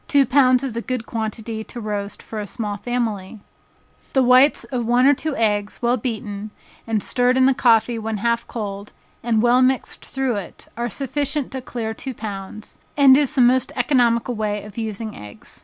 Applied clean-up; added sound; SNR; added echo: none; none; none; none.